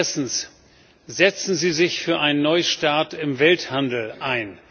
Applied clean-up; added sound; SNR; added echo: none; none; none; none.